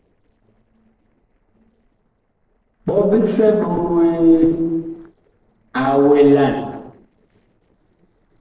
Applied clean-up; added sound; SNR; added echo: neural separator model SepFormer DNS4.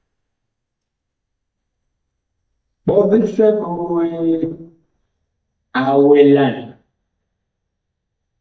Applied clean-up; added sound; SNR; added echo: neural mask model DeepFilterNet 3.